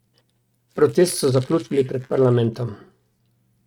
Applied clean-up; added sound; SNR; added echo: neural mask model RNNoise.